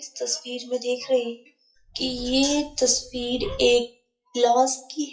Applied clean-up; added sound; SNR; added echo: classical method WPE with log-MMSE.